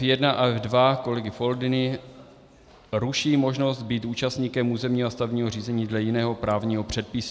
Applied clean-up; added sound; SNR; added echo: none; none; none; none.